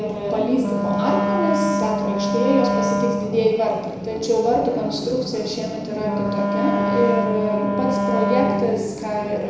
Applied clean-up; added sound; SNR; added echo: none; Wind instrument, woodwind instrument; 1 dB; reverberation time 1.0 s.